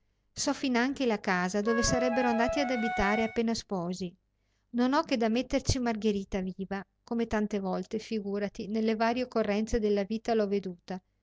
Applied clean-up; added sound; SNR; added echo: none; Wind instrument, woodwind instrument; 3 dB; none.